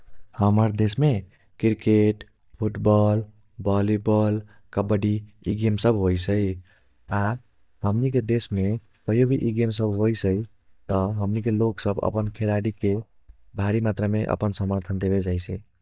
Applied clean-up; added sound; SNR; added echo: neural mask model DeepFilterNet 3.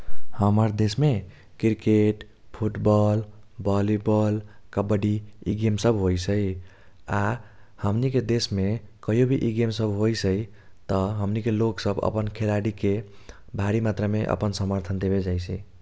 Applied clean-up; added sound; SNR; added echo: none; none; none; none.